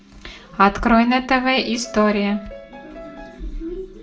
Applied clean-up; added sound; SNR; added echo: none; Piano; 18 dB; reverberation time 0.3 s.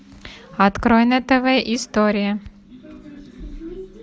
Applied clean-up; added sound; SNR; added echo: none; none; none; none.